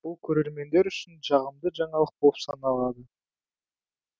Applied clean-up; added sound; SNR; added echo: none; none; none; none.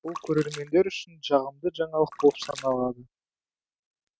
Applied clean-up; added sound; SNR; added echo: neural mask model RNNoise.